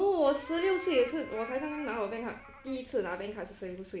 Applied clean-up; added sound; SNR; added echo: none; Meow; 16 dB; none.